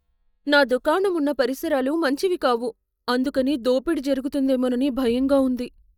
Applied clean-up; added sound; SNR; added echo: neural mask model DeepFilterNet 3.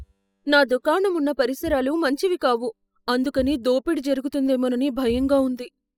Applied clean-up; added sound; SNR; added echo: classical method spectral subtraction.